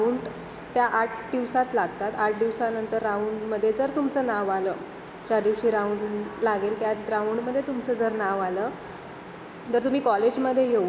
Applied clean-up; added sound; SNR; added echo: none; none; none; none.